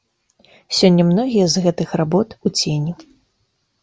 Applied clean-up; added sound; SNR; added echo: none; none; none; none.